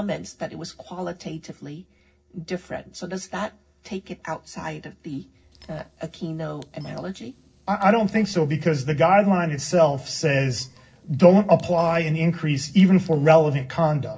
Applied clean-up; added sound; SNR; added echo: neural separator model SepFormer DNS4.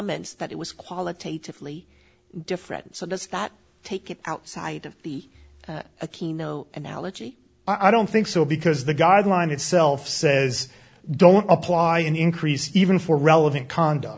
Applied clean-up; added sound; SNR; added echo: none; none; none; none.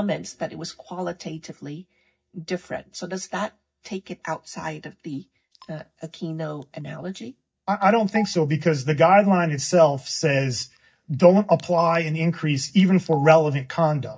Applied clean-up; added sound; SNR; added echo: neural mask model DeepFilterNet 3.